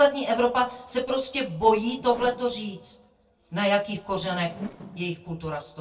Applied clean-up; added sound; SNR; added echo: neural separator model SepFormer DNS4.